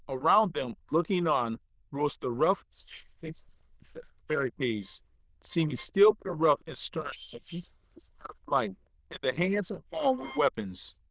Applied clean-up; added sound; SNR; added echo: neural diffusion model UNIVERSE++.